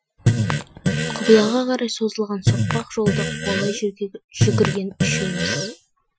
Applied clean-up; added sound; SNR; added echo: classical method Wiener filter.